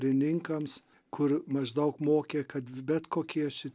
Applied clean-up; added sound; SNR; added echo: none; none; none; none.